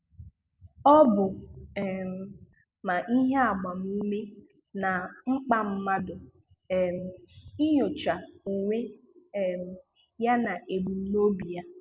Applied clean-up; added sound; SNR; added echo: none; none; none; none.